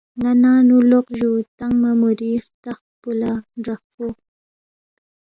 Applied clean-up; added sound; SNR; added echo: none; none; none; none.